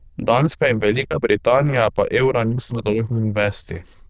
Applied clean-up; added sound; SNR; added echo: neural diffusion model UNIVERSE++.